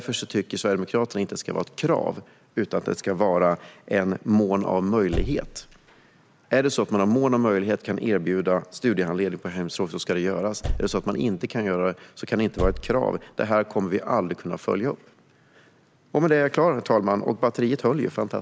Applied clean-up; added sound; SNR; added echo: none; Slam / Car; 8 dB; none.